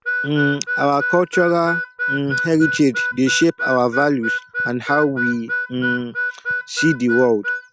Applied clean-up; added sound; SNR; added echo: none; Harmonica; 4 dB; none.